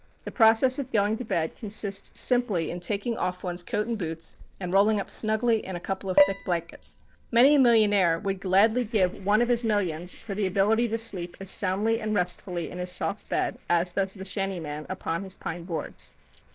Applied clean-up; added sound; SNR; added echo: neural separator model SepFormer DNS4.